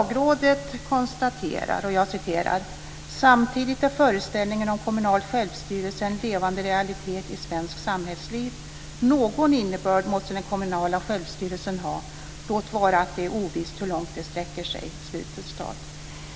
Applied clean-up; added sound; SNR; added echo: none; none; none; none.